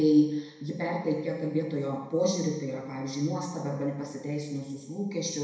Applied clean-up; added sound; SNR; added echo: none; none; none; reverberation time 1.0 s.